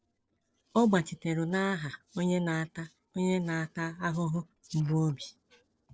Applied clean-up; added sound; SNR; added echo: neural separator model SepFormer DNS4.